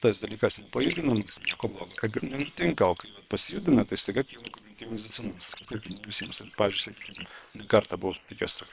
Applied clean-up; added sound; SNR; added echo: neural separator model SepFormer WHAM!.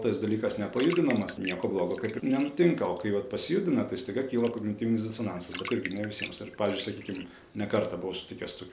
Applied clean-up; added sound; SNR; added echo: none; Bathtub (filling or washing); 17 dB; none.